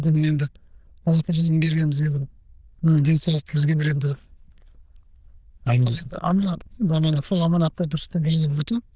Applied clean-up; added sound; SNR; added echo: neural diffusion model UNIVERSE++.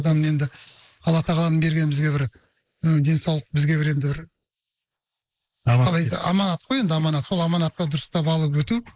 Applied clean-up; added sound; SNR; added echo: neural mask model Resemble Enhance denoiser.